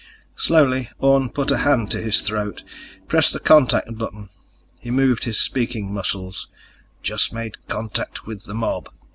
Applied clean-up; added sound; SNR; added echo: none; Organ; 15 dB; none.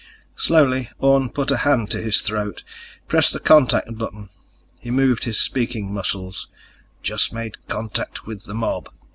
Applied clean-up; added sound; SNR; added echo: none; none; none; none.